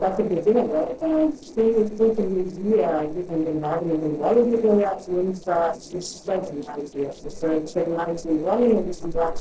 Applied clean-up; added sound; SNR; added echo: neural separator model SepFormer DNS4.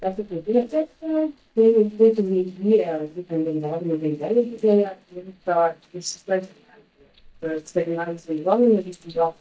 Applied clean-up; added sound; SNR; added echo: neural mask model DeepFilterNet 3.